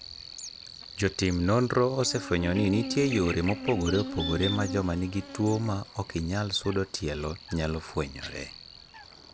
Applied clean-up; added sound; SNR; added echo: none; Buzz; 10 dB; none.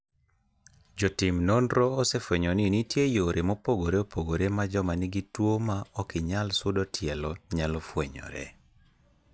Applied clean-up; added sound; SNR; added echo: none; none; none; none.